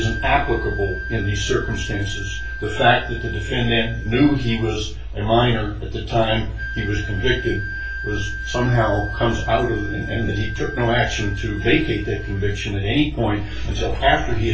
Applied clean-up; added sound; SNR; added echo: none; Wind instrument, woodwind instrument; 13 dB; reverberation time 0.2 s.